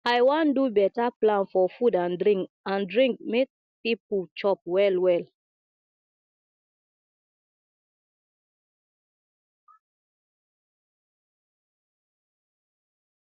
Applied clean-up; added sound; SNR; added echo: none; none; none; none.